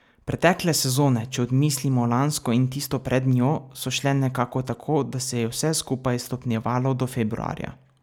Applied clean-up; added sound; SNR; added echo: none; none; none; none.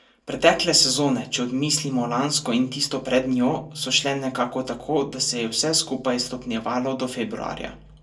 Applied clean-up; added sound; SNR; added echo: none; none; none; reverberation time 0.2 s.